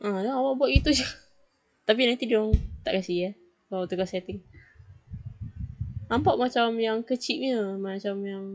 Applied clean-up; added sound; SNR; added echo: classical method WPE with log-MMSE.